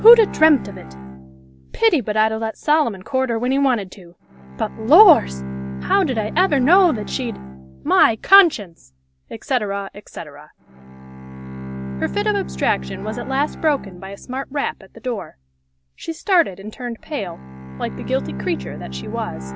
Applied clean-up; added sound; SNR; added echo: none; Bowed string instrument; 12 dB; none.